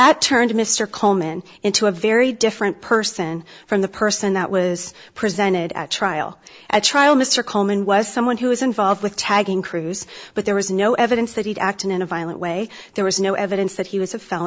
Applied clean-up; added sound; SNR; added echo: none; none; none; none.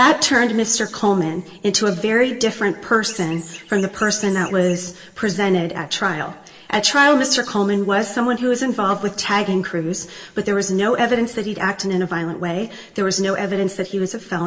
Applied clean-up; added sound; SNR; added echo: none; Chirp, tweet; 19 dB; reverberation time 1.0 s.